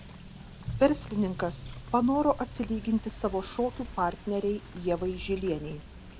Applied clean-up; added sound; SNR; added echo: none; Motor vehicle (road) / Rain; 12 dB; none.